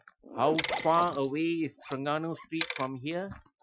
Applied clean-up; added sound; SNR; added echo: classical method Wiener filter.